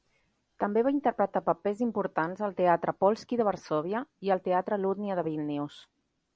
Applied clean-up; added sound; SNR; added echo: none; none; none; none.